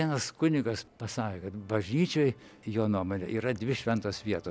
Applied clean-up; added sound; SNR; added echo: none; none; none; none.